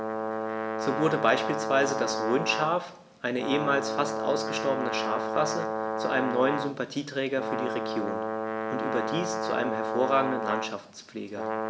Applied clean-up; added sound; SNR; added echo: none; Brass instrument; 2 dB; none.